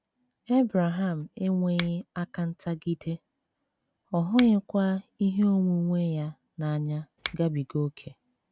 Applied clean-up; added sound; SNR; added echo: none; Finger snapping; 11 dB; none.